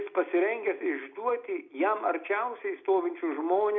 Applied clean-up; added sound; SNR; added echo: none; none; none; reverberation time 0.2 s.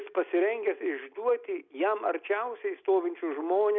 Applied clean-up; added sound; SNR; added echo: none; none; none; none.